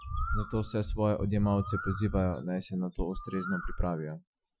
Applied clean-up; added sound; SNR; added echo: classical method Wiener filter.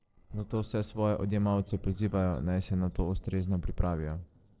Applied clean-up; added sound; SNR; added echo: neural separator model SepFormer DNS4.